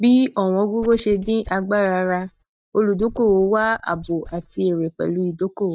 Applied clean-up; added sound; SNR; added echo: neural mask model DeepFilterNet 3.